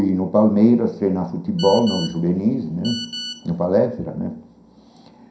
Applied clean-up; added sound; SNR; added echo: none; Telephone; 13 dB; reverberation time 0.5 s.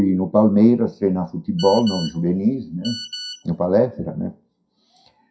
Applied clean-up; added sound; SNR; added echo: classical method WPE with log-MMSE.